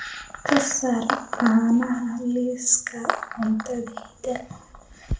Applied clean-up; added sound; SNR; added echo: none; Purr; 17 dB; reverberation time 0.4 s.